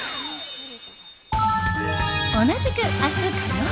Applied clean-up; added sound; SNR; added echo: none; none; none; none.